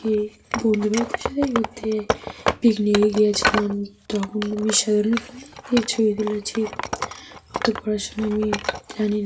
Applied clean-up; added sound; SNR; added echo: none; Wood; 7 dB; reverberation time 0.2 s.